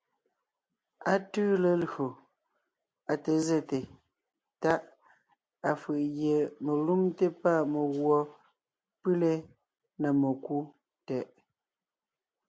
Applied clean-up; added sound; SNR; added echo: none; none; none; none.